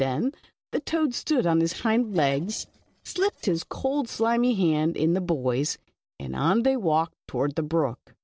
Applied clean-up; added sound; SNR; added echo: neural separator model SepFormer DNS4.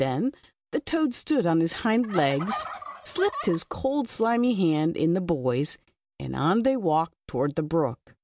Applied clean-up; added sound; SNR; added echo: none; Fowl; 12 dB; none.